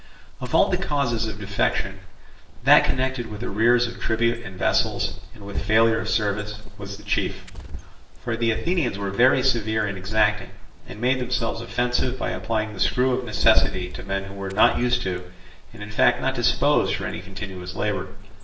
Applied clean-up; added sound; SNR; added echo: neural separator model SepFormer DNS4.